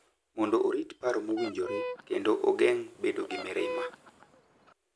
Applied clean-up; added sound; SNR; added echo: none; Fowl; 10 dB; none.